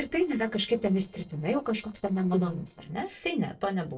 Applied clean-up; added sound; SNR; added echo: neural separator model SepFormer DNS4.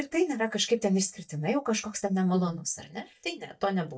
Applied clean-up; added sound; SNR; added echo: neural mask model DeepFilterNet 3.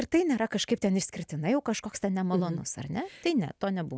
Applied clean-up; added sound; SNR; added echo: none; none; none; none.